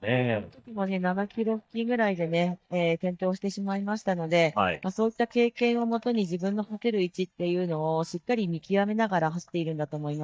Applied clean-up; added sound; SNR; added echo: neural mask model DeepFilterNet 3.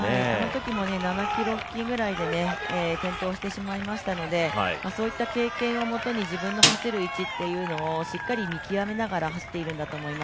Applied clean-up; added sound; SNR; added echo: none; Snare drum; -3 dB; none.